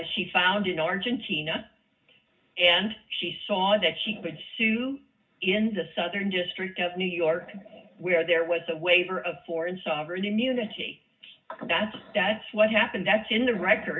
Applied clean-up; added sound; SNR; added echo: none; none; none; reverberation time 0.4 s.